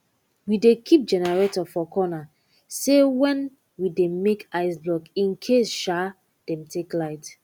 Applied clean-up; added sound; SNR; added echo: none; none; none; none.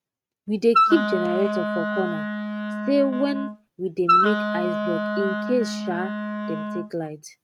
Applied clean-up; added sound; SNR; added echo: neural mask model RNNoise.